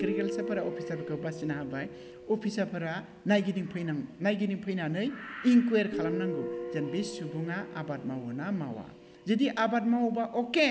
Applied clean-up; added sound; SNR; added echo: none; Guitar; 10 dB; none.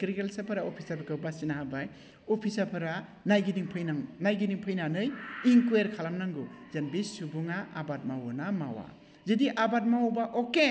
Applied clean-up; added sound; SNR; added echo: none; none; none; none.